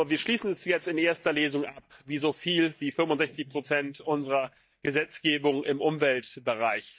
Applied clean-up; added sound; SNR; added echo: neural mask model DeepFilterNet 3.